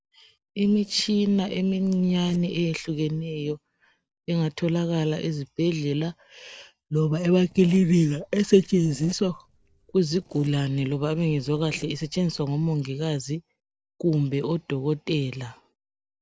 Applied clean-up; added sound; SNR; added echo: neural separator model SepFormer DNS4.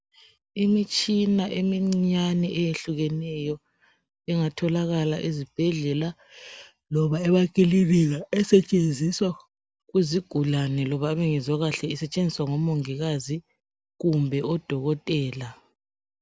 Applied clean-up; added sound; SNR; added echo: none; none; none; none.